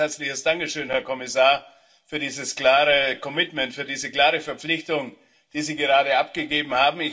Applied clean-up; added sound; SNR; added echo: none; none; none; reverberation time 0.2 s.